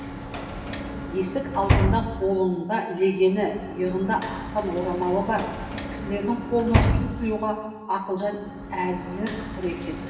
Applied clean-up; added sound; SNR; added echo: none; Sliding door / Slam; 2 dB; reverberation time 1.3 s.